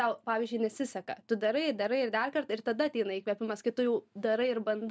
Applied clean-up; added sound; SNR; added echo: none; none; none; none.